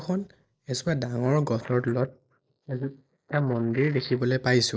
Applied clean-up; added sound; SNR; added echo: neural mask model Resemble Enhance denoiser.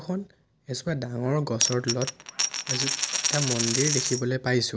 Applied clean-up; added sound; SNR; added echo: none; Coin (dropping); -1 dB; none.